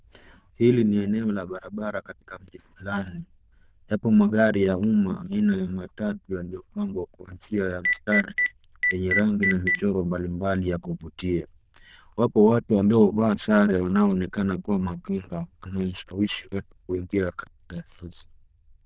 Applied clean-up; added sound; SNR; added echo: neural diffusion model UNIVERSE++.